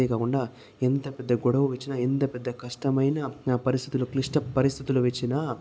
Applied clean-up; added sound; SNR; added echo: none; none; none; none.